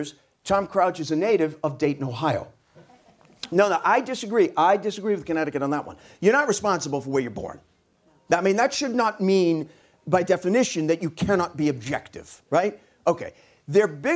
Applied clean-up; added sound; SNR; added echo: none; none; none; none.